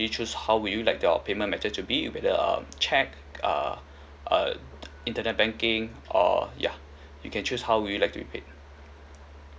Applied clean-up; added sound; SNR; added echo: none; none; none; none.